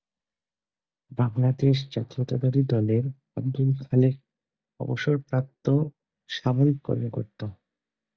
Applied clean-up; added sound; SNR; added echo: neural mask model DeepFilterNet 3.